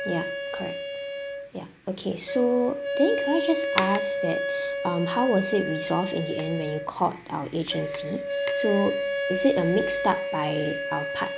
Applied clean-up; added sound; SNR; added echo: none; Wind instrument, woodwind instrument; 3 dB; none.